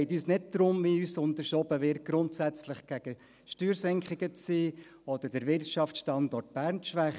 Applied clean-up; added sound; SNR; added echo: none; none; none; none.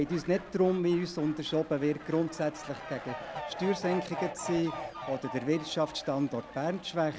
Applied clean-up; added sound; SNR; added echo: none; Fowl; 11 dB; none.